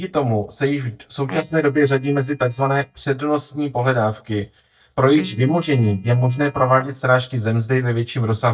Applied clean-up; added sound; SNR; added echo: neural mask model DeepFilterNet 3.